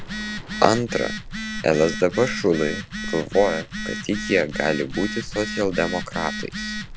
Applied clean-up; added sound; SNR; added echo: none; Telephone; 7 dB; none.